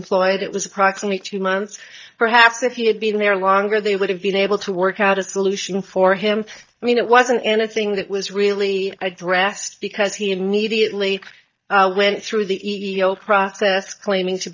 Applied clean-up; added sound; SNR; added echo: neural mask model DeepFilterNet 3.